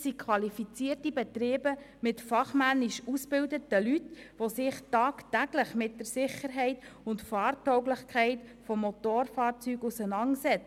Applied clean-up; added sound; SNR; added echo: none; none; none; none.